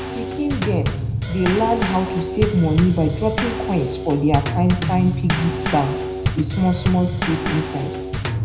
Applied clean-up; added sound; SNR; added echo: none; Bass drum / Snare drum / Drum kit; 2 dB; reverberation time 0.8 s.